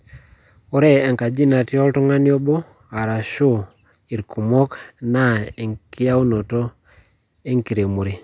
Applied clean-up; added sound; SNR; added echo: none; none; none; none.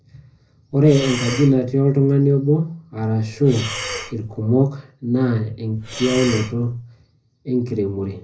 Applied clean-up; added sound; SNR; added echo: none; Breathing; 11 dB; reverberation time 0.4 s.